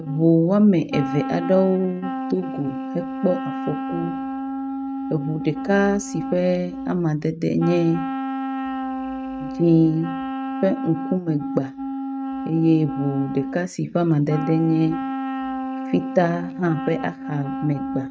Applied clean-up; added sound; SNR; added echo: neural mask model RNNoise.